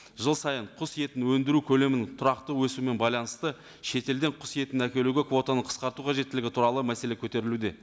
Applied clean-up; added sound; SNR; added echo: none; none; none; none.